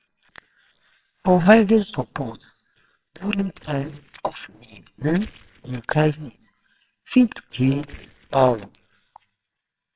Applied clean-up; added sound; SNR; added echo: neural separator model SepFormer WHAMR!.